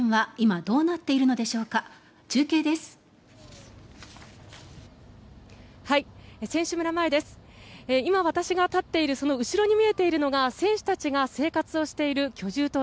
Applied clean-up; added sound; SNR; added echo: none; none; none; none.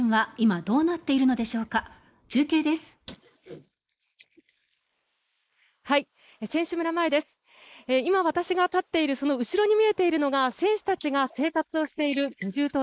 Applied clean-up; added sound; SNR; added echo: neural mask model Resemble Enhance denoiser.